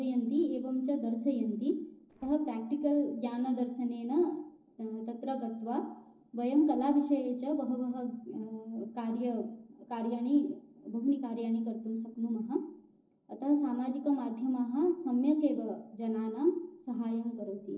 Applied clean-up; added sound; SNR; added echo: neural separator model SepFormer DNS4.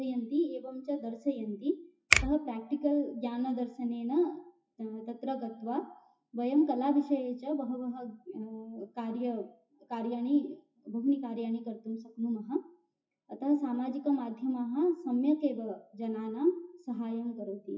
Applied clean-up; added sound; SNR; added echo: classical method WPE with log-MMSE.